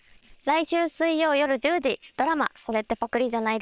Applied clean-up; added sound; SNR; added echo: neural separator model SepFormer WHAM!.